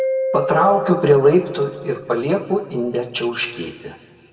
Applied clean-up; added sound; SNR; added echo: none; Mallet percussion; 8 dB; reverberation time 1.6 s.